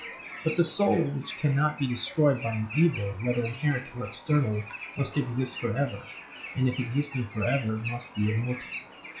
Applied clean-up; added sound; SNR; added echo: classical method log-MMSE.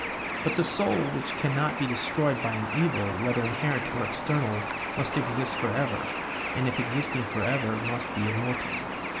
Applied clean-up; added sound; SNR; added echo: none; Bird; 3 dB; none.